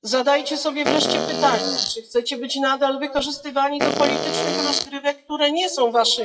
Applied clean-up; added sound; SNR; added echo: classical method WPE with log-MMSE.